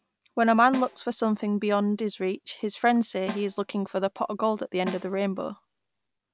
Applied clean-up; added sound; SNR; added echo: none; Snare drum; 16 dB; none.